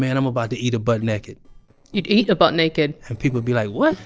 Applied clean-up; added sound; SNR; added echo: neural separator model SepFormer DNS4.